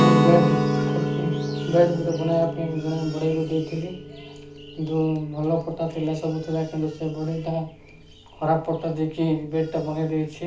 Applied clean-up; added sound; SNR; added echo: none; Guitar; 3 dB; reverberation time 0.4 s.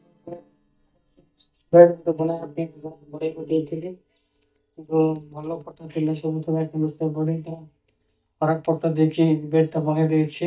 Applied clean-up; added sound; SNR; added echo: neural mask model DeepFilterNet 3.